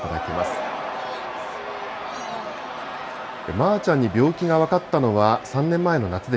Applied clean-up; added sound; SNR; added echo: none; Crowd / Cheering; 9 dB; none.